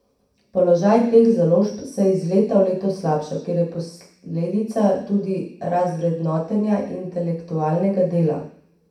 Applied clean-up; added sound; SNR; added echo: none; none; none; reverberation time 0.6 s.